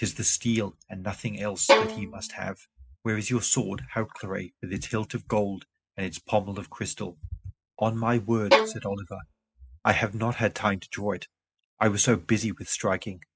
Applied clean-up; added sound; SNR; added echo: classical method spectral subtraction.